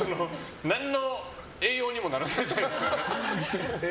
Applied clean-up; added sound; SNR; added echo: none; none; none; none.